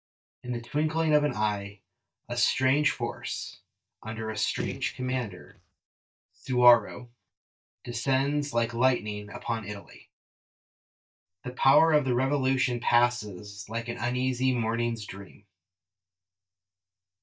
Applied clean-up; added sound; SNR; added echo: neural mask model DeepFilterNet 3.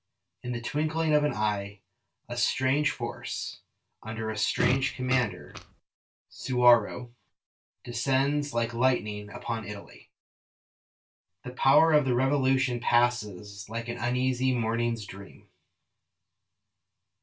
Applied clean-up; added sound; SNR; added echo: none; Fart; 4 dB; reverberation time 0.2 s.